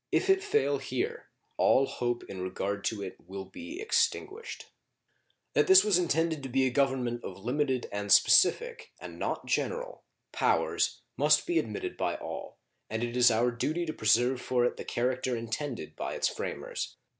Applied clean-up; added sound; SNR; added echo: none; none; none; none.